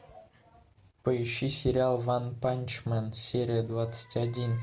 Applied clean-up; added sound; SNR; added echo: none; none; none; none.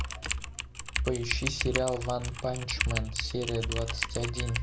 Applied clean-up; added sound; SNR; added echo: none; Typing; 0 dB; none.